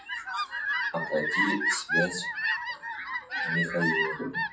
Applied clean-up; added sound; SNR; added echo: classical method WPE with log-MMSE.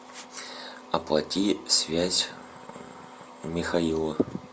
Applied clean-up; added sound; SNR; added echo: none; none; none; none.